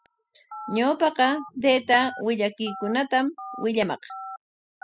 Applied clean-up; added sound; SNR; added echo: classical method spectral subtraction.